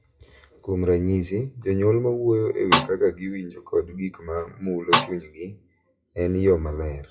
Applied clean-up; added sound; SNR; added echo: classical method WPE with log-MMSE.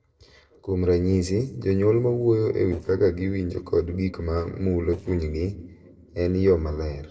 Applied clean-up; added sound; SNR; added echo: neural separator model SepFormer DNS4.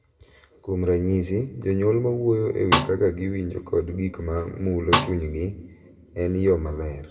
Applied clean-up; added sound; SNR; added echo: none; Snare drum; 1 dB; reverberation time 1.2 s.